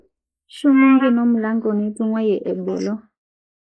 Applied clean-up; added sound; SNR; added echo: neural mask model Resemble Enhance denoiser.